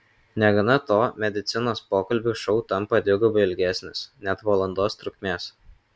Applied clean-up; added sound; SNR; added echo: none; none; none; none.